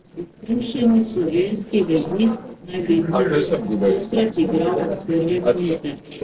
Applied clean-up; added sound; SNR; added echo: neural separator model SepFormer DNS4.